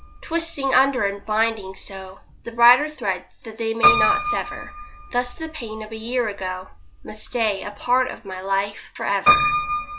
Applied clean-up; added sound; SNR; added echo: none; Piano; 3 dB; none.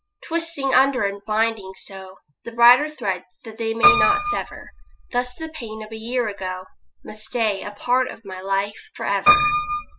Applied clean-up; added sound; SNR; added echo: classical method spectral subtraction.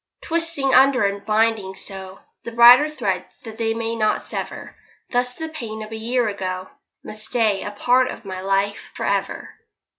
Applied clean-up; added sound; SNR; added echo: none; none; none; none.